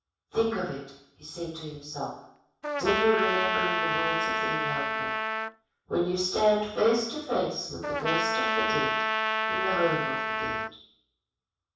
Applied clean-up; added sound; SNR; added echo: none; Trumpet; -2 dB; reverberation time 0.7 s.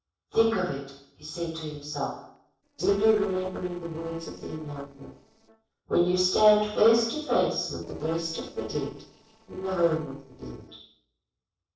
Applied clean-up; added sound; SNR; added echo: neural separator model SepFormer DNS4.